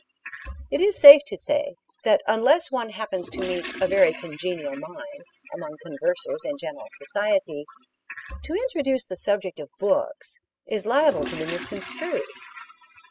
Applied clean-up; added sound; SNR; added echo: classical method spectral subtraction.